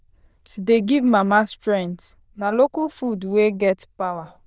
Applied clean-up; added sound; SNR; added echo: neural diffusion model UNIVERSE++.